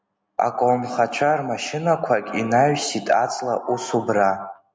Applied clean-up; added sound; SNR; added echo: none; none; none; none.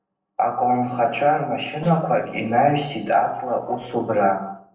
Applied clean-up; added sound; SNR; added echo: neural separator model SepFormer DNS4.